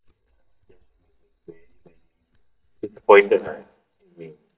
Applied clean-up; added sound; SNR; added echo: neural mask model DeepFilterNet 3.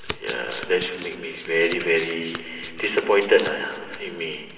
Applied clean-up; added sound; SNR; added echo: none; Domestic sounds, home sounds; 14 dB; reverberation time 2.3 s.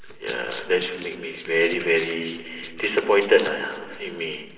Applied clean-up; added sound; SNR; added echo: neural separator model SepFormer DNS4.